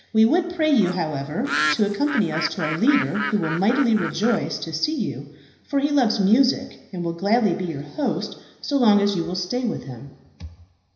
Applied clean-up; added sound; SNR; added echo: none; Bird; 7 dB; reverberation time 0.9 s.